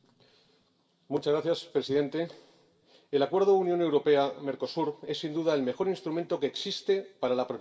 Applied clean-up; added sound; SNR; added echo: none; none; none; reverberation time 0.7 s.